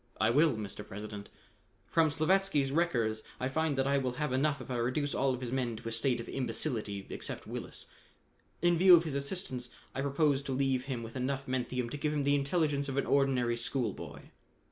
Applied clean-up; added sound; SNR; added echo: none; none; none; none.